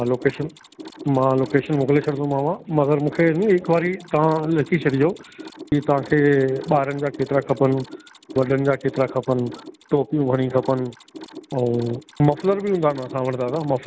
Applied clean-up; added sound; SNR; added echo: none; Mechanisms; 19 dB; none.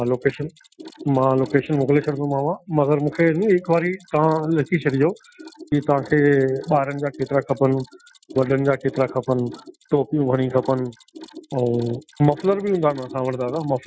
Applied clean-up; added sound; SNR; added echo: classical method Wiener filter.